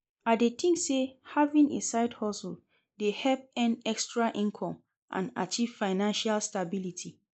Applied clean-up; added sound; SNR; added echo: neural mask model Resemble Enhance denoiser.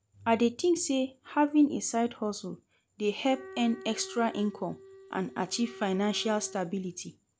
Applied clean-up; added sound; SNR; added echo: none; Wind instrument, woodwind instrument; 17 dB; none.